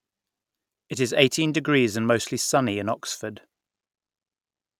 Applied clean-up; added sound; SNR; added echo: none; none; none; none.